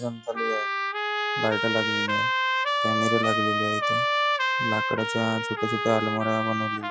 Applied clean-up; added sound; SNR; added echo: classical method log-MMSE.